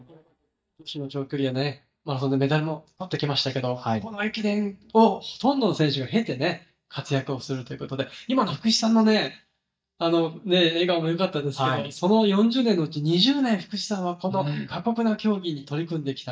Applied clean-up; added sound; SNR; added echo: neural mask model DeepFilterNet 3.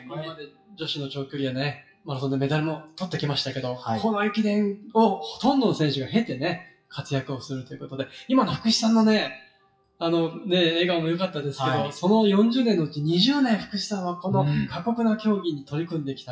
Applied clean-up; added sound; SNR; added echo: classical method WPE with log-MMSE.